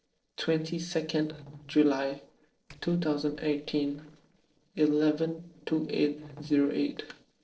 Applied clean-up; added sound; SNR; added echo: neural separator model SepFormer DNS4.